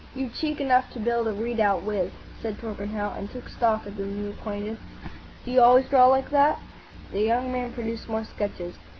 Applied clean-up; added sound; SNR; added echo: none; none; none; none.